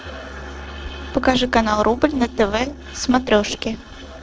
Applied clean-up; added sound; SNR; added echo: neural separator model SepFormer DNS4.